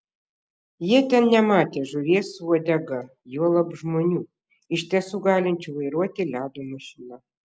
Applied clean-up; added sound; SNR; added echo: none; none; none; none.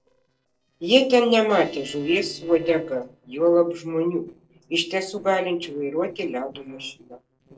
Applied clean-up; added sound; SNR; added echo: neural separator model SepFormer DNS4.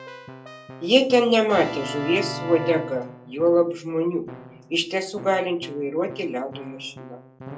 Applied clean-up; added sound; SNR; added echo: none; Keyboard (musical); 14 dB; reverberation time 0.2 s.